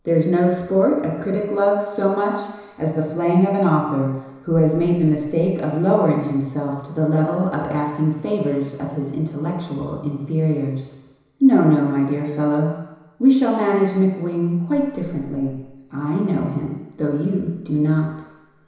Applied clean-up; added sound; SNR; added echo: none; none; none; reverberation time 1.0 s.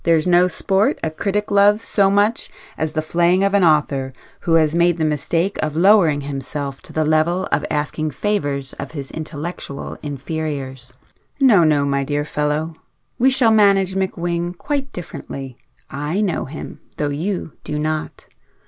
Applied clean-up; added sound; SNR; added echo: none; none; none; none.